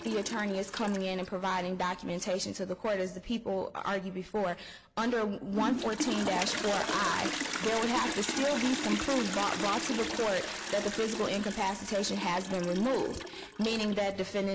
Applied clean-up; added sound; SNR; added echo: none; Toilet flush; 6 dB; none.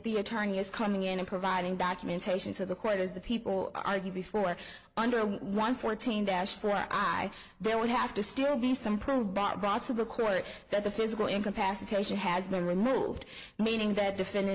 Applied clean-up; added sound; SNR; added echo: none; none; none; none.